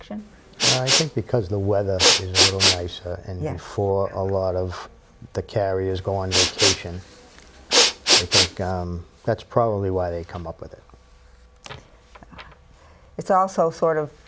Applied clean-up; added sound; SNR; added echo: none; Respiratory sounds; -4 dB; none.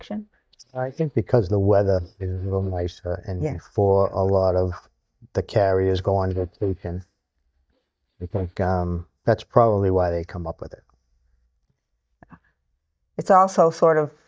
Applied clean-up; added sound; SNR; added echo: neural mask model DeepFilterNet 3.